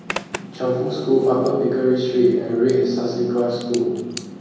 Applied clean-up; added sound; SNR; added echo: none; Zipper (clothing); 18 dB; reverberation time 1.3 s.